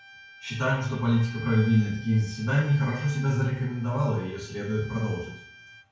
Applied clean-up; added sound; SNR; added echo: none; Bowed string instrument; 19 dB; reverberation time 0.5 s.